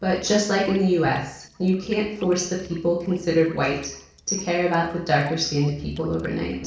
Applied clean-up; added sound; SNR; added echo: neural separator model SepFormer DNS4.